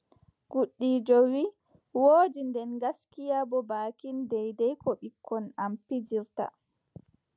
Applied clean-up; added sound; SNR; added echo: none; none; none; none.